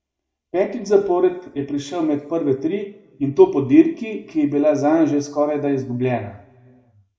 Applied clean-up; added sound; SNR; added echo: none; none; none; reverberation time 0.9 s.